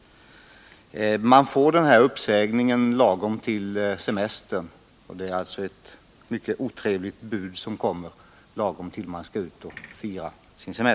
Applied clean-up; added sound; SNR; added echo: none; none; none; none.